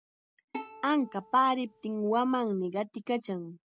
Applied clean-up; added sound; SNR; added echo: none; Bowed string instrument; 17 dB; none.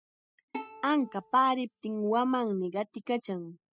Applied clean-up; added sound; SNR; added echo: classical method spectral subtraction.